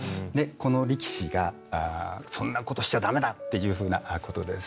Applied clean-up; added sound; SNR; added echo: none; none; none; none.